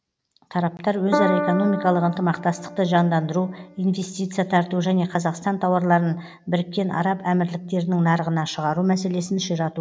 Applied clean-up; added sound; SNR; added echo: none; Piano; 7 dB; none.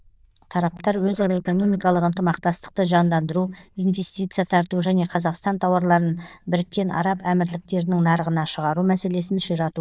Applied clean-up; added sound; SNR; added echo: neural diffusion model UNIVERSE++.